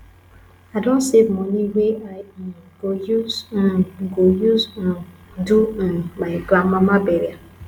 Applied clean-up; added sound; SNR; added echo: none; none; none; none.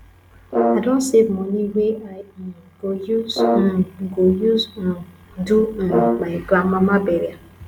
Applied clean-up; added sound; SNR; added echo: none; Brass instrument; 2 dB; none.